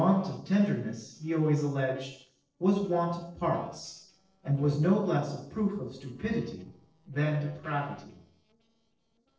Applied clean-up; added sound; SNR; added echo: neural separator model SepFormer DNS4.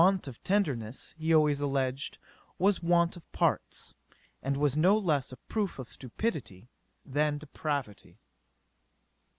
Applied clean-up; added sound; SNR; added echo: none; none; none; none.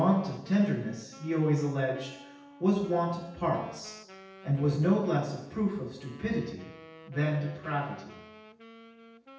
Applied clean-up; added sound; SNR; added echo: none; Wind instrument, woodwind instrument; 20 dB; reverberation time 0.9 s.